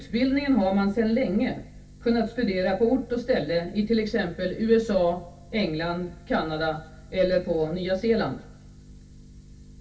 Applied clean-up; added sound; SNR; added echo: none; none; none; reverberation time 0.2 s.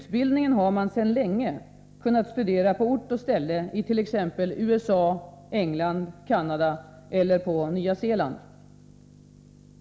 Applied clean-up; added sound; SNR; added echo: none; none; none; none.